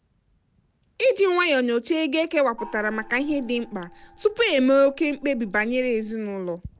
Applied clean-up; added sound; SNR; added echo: none; Gong; 20 dB; none.